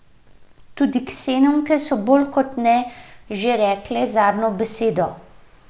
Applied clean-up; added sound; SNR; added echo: none; none; none; none.